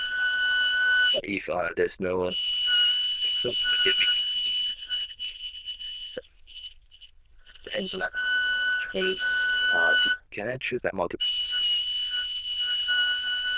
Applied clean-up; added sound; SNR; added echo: neural diffusion model UNIVERSE++.